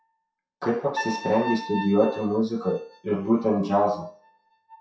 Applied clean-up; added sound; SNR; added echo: classical method WPE with log-MMSE.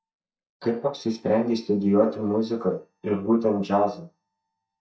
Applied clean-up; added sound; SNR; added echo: neural mask model DeepFilterNet 3.